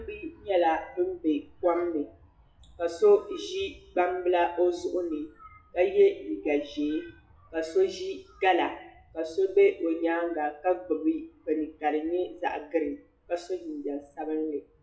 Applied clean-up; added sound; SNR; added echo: classical method WPE with log-MMSE.